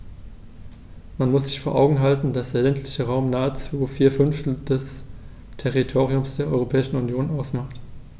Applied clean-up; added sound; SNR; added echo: none; none; none; none.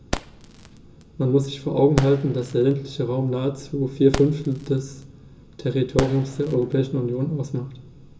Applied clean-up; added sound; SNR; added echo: none; Fireworks; 11 dB; reverberation time 0.2 s.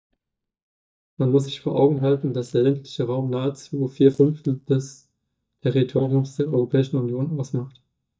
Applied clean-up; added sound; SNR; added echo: neural mask model DeepFilterNet 3.